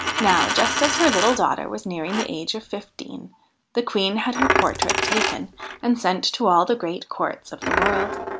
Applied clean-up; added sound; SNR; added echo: none; Coin (dropping); 3 dB; none.